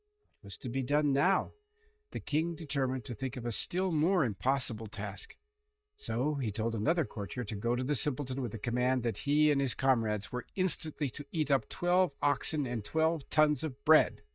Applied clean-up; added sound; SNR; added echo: neural mask model DeepFilterNet 3.